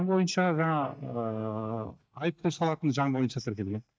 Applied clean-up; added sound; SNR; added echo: neural mask model DeepFilterNet 3.